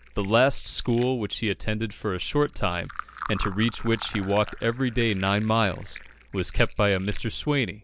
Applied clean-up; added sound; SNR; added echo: none; Fill (with liquid); 17 dB; none.